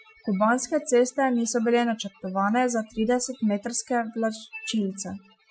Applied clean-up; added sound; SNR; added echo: classical method Wiener filter.